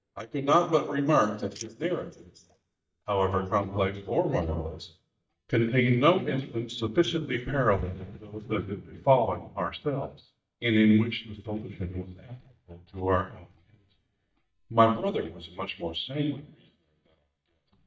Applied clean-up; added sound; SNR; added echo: neural mask model DeepFilterNet 3.